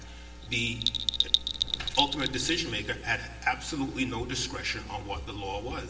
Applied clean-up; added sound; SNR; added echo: none; Bell; -1 dB; reverberation time 2.1 s.